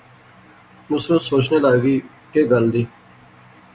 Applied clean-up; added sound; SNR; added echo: none; none; none; none.